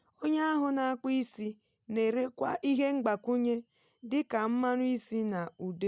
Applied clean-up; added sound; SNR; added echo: none; none; none; none.